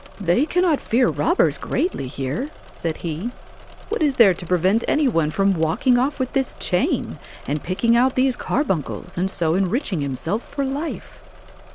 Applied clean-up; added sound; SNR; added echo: none; Engine / Mechanisms; 18 dB; none.